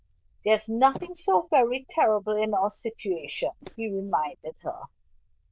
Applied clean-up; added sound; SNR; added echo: neural diffusion model UNIVERSE++.